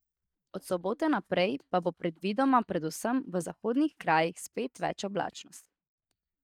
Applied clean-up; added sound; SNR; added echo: neural mask model DeepFilterNet 3.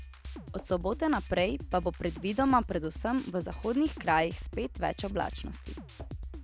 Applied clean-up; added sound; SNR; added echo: none; Drum kit; 10 dB; none.